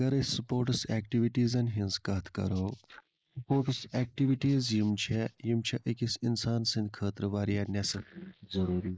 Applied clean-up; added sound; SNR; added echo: neural mask model Resemble Enhance denoiser.